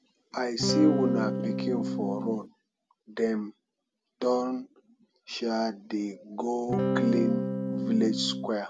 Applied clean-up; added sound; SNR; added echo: none; Electric guitar / Strum; -2 dB; none.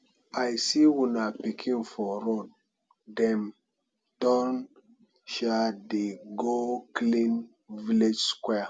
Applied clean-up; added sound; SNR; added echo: none; none; none; none.